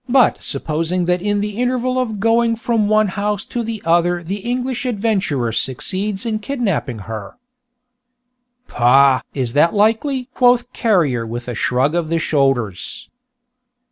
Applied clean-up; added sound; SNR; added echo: none; none; none; none.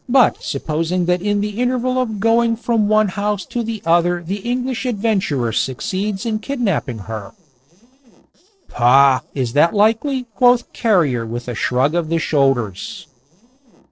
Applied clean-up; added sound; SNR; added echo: neural separator model SepFormer DNS4.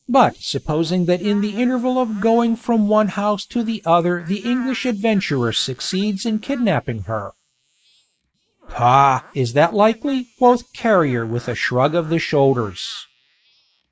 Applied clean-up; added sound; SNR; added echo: neural mask model Resemble Enhance denoiser.